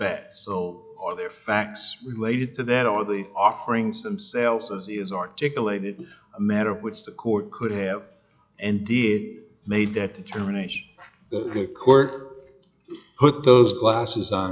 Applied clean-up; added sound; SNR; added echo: classical method log-MMSE.